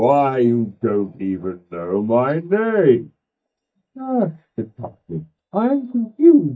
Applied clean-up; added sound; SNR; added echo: neural mask model DeepFilterNet 3.